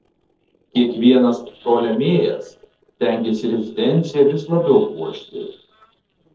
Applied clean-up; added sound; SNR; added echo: neural separator model SepFormer DNS4.